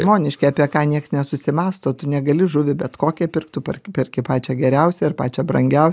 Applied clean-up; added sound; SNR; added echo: none; none; none; none.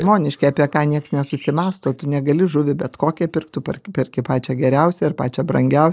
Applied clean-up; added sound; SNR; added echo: neural separator model SepFormer DNS4.